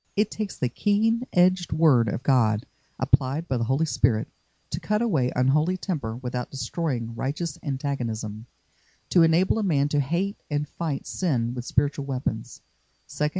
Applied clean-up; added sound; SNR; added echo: none; none; none; none.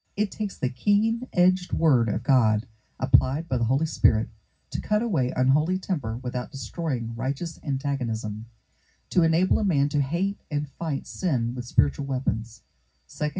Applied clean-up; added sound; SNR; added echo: none; none; none; reverberation time 0.4 s.